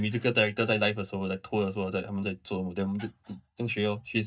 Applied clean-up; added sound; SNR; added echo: neural mask model DeepFilterNet 3.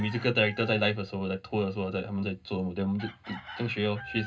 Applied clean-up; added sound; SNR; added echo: none; Chicken, rooster; 18 dB; reverberation time 0.2 s.